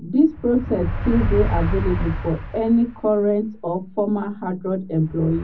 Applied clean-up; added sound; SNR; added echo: none; Motor vehicle (road); 6 dB; reverberation time 0.4 s.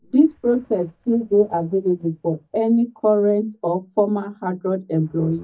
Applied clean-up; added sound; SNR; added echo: neural mask model DeepFilterNet 3.